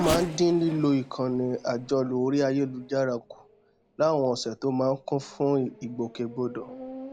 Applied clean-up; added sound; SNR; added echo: none; Race car, auto racing / Accelerating, revving, vroom; 14 dB; none.